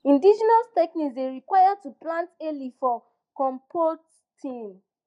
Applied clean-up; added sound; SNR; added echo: neural mask model DeepFilterNet 3.